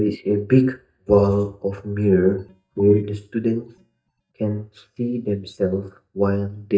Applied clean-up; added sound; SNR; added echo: neural mask model DeepFilterNet 3.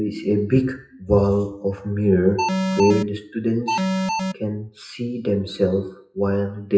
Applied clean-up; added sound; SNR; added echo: classical method WPE with log-MMSE.